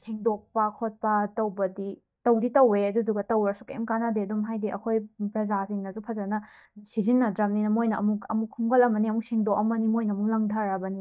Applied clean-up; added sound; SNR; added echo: neural mask model DeepFilterNet 3.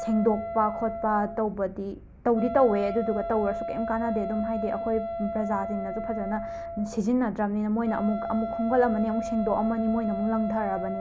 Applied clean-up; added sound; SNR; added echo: none; Wind instrument, woodwind instrument; 7 dB; none.